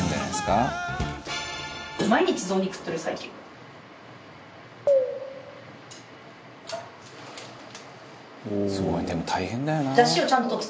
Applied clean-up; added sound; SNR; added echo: none; none; none; none.